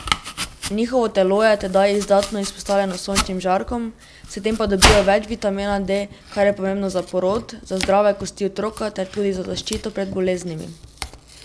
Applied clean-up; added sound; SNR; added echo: none; Domestic sounds, home sounds; 7 dB; none.